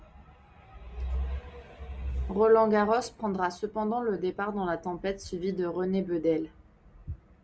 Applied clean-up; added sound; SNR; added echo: none; none; none; none.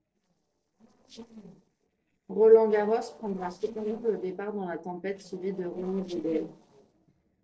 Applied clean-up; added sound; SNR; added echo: neural separator model SepFormer DNS4.